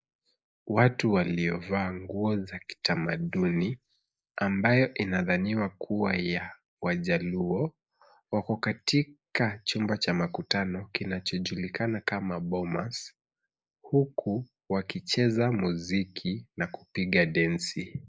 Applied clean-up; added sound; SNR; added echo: neural mask model Resemble Enhance denoiser.